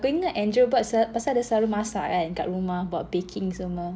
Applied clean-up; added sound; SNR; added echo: none; none; none; none.